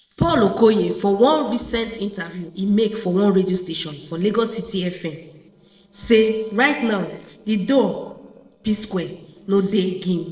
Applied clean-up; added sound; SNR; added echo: neural separator model SepFormer DNS4.